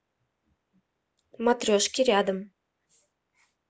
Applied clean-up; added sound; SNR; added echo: none; none; none; none.